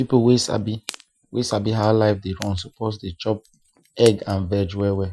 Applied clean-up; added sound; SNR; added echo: classical method Wiener filter.